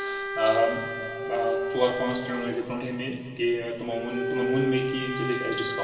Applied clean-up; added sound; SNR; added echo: none; Bowed string instrument; 3 dB; reverberation time 2.4 s.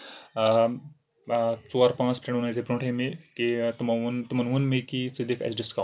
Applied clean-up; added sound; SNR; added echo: none; none; none; none.